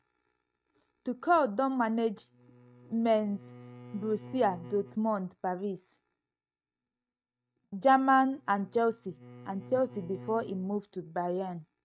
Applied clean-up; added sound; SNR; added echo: neural mask model RNNoise.